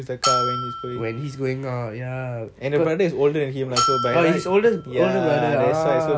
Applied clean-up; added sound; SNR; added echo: none; Bell; 6 dB; none.